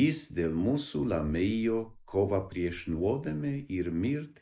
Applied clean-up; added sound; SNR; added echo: neural mask model Resemble Enhance denoiser.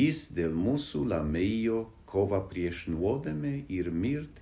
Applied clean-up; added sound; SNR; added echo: none; none; none; none.